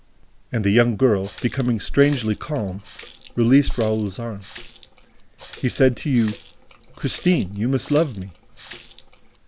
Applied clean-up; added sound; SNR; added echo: none; Water tap, faucet; 17 dB; none.